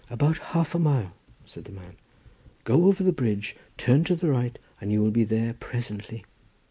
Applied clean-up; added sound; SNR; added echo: neural mask model Resemble Enhance denoiser.